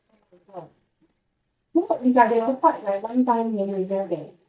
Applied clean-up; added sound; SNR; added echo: neural mask model DeepFilterNet 3.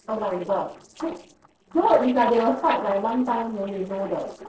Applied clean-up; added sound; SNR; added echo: neural separator model SepFormer DNS4.